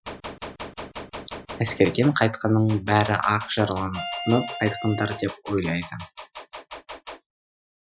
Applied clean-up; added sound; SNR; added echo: classical method Wiener filter.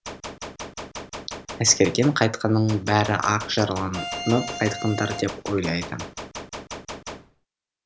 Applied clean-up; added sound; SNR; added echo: none; Bowed string instrument + Gunshot, gunfire; 11 dB; none.